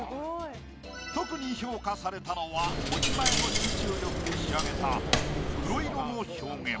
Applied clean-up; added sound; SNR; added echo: none; Coin (dropping); -4 dB; none.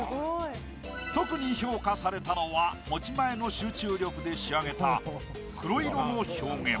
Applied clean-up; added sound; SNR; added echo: none; none; none; none.